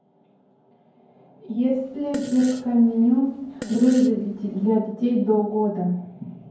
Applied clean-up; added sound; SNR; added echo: none; Fart; 18 dB; reverberation time 0.9 s.